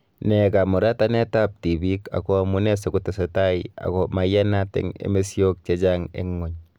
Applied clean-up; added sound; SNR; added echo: none; none; none; none.